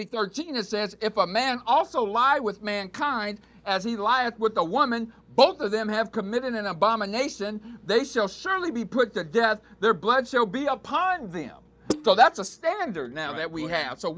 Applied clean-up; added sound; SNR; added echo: neural mask model DeepFilterNet 3.